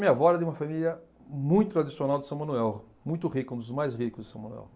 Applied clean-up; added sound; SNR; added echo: none; none; none; none.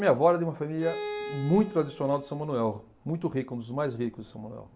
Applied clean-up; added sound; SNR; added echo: none; Bowed string instrument; 12 dB; none.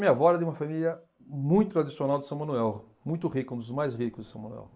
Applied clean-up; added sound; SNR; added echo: neural mask model Resemble Enhance denoiser.